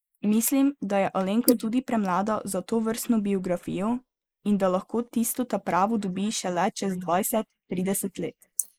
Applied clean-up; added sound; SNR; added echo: neural mask model Resemble Enhance denoiser.